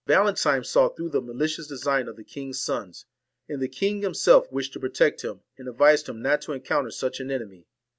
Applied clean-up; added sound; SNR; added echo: none; none; none; none.